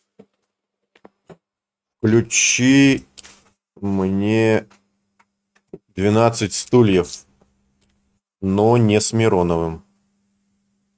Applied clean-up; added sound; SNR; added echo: neural mask model RNNoise.